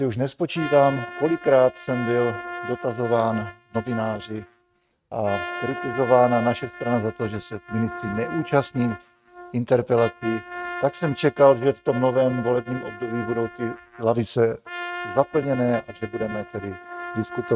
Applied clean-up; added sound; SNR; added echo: neural mask model RNNoise.